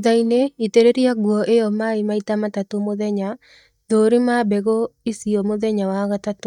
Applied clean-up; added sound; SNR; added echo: neural mask model DeepFilterNet 3.